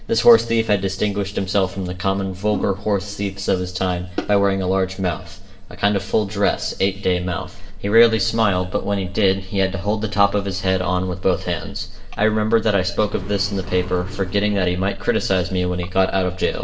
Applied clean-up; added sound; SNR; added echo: none; Accelerating, revving, vroom; 13 dB; reverberation time 1.0 s.